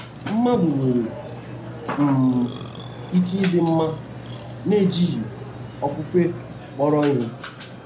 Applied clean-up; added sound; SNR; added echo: none; Burping, eructation; 11 dB; reverberation time 0.4 s.